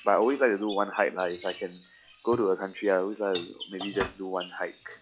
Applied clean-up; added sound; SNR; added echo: classical method log-MMSE.